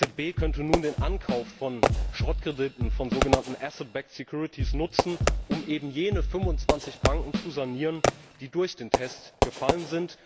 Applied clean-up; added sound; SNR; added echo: none; Fireworks + Drum kit; -3 dB; none.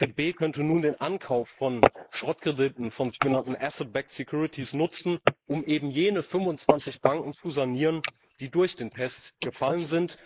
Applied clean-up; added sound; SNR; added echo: neural mask model Resemble Enhance denoiser.